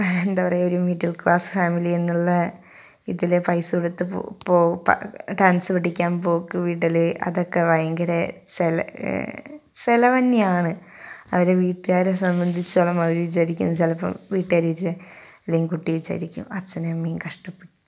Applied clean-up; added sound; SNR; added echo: none; none; none; none.